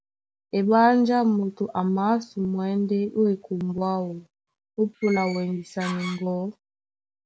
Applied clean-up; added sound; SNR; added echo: none; Door; 13 dB; none.